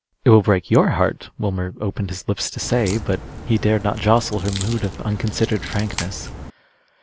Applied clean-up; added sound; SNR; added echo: none; Crack; 11 dB; none.